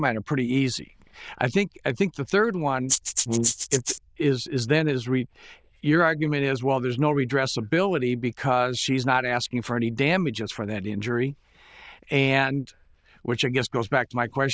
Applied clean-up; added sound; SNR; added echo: neural diffusion model UNIVERSE++.